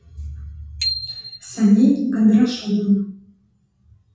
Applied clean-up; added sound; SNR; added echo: classical method WPE with log-MMSE.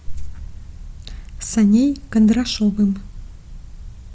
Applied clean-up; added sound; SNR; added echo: none; none; none; none.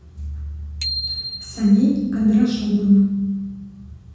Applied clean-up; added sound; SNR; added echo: none; Bicycle bell; 13 dB; reverberation time 1.3 s.